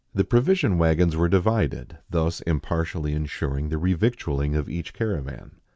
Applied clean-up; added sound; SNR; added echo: none; none; none; none.